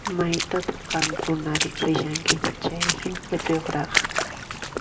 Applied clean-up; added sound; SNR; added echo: none; Water / Splash, splatter; 1 dB; reverberation time 0.8 s.